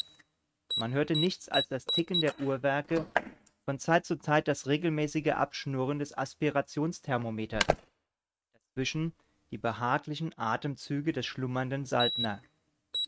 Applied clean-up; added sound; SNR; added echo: neural mask model RNNoise.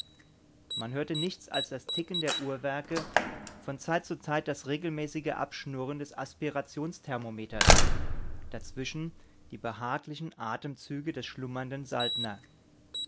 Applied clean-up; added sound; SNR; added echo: none; Slam; -4 dB; none.